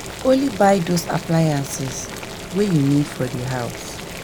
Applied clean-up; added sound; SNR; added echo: none; Boiling; 11 dB; none.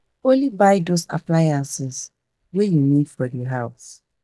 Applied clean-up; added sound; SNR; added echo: neural mask model DeepFilterNet 3.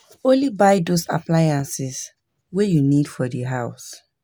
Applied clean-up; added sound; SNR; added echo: none; none; none; none.